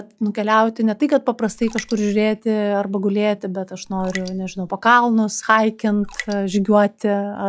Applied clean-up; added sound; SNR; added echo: classical method log-MMSE.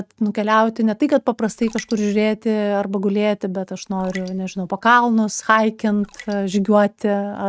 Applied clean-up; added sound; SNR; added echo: neural mask model RNNoise.